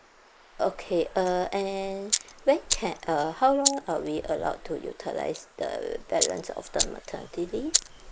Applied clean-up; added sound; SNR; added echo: neural mask model Resemble Enhance denoiser.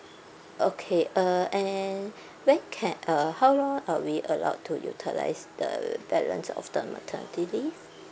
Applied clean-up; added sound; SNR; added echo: none; none; none; none.